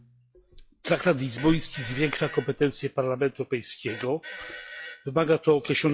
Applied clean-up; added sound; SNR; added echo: classical method log-MMSE.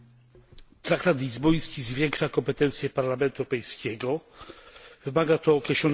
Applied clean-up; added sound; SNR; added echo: none; none; none; none.